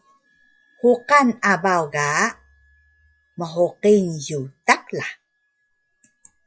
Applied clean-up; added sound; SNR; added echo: classical method log-MMSE.